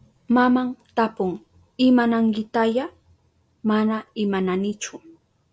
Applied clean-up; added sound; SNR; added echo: none; none; none; none.